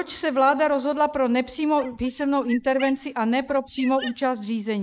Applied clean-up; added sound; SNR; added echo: neural mask model Resemble Enhance denoiser.